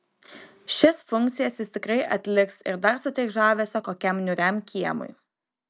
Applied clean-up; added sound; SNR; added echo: none; none; none; none.